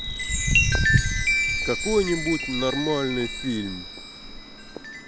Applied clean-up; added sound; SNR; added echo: none; Chime + Walk, footsteps; -3 dB; none.